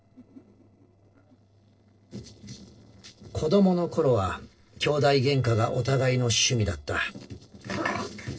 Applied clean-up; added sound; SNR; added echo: neural separator model SepFormer DNS4.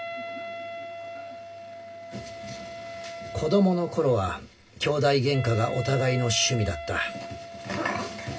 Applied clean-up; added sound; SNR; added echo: none; Wind instrument, woodwind instrument; 11 dB; reverberation time 0.4 s.